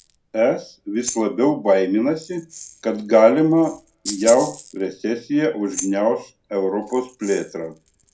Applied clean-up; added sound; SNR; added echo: none; Rattle (instrument); 16 dB; reverberation time 0.2 s.